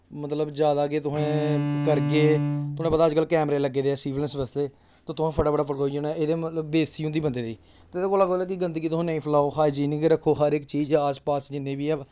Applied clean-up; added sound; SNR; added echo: none; Bowed string instrument; 4 dB; none.